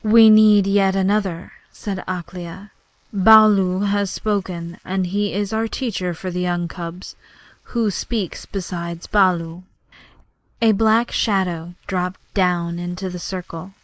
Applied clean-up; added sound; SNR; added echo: neural mask model Resemble Enhance denoiser.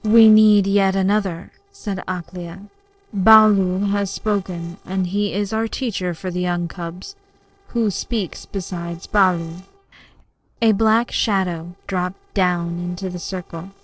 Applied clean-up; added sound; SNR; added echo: neural separator model SepFormer DNS4.